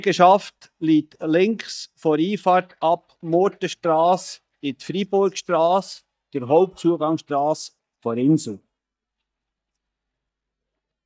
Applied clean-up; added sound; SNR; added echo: neural mask model DeepFilterNet 3.